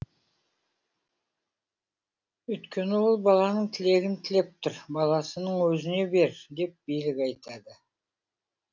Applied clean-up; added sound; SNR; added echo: none; none; none; none.